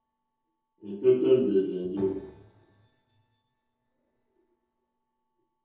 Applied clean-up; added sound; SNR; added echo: neural separator model SepFormer DNS4.